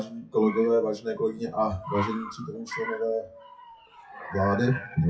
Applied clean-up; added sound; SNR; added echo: classical method WPE with log-MMSE.